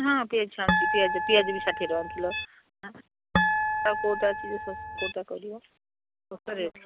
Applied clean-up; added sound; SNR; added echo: none; Harp; -1 dB; none.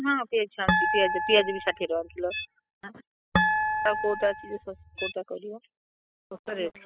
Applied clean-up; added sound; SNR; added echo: classical method spectral subtraction.